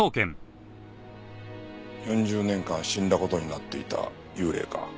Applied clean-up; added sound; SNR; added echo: none; none; none; none.